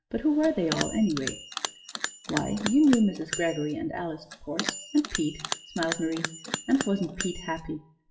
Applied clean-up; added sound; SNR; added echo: classical method WPE with log-MMSE.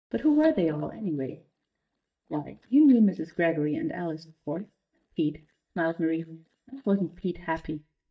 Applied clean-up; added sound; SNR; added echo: neural mask model DeepFilterNet 3.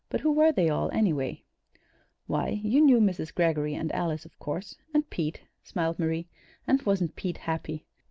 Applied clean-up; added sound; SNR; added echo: none; none; none; none.